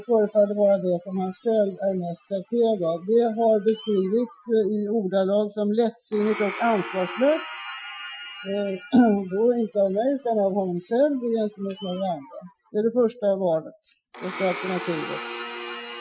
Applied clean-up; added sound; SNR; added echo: classical method Wiener filter.